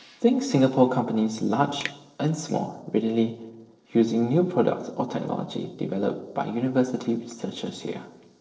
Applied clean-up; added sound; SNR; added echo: neural separator model SepFormer DNS4.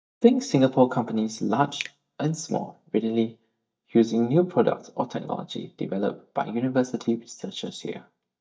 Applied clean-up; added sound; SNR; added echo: neural mask model DeepFilterNet 3.